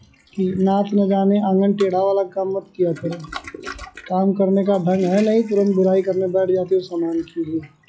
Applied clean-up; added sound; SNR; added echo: classical method log-MMSE.